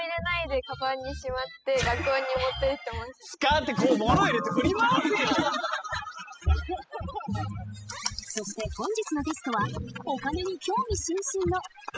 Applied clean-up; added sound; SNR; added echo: classical method spectral subtraction.